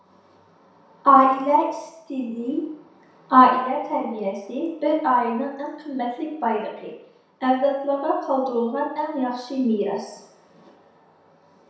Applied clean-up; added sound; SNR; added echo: none; none; none; reverberation time 0.7 s.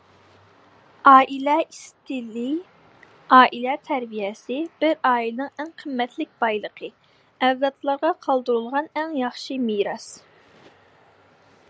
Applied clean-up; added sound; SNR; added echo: none; none; none; none.